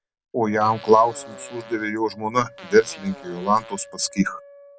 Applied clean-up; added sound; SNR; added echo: none; Fart + Wind instrument, woodwind instrument; 20 dB; none.